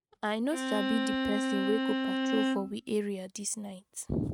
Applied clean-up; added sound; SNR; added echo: neural mask model RNNoise.